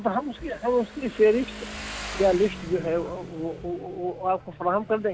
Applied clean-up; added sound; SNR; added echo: none; Motorcycle; 13 dB; none.